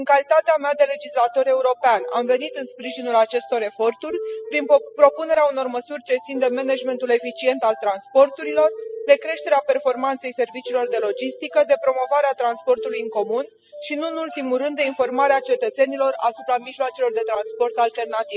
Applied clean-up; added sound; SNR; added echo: classical method spectral subtraction.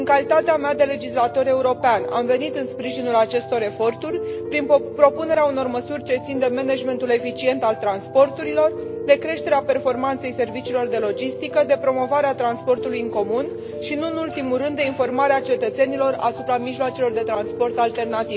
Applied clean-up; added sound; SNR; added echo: none; Piano; 9 dB; none.